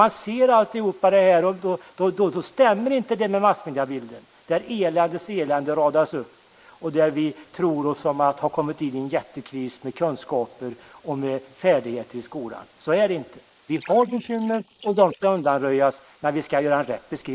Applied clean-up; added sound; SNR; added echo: neural mask model Resemble Enhance denoiser.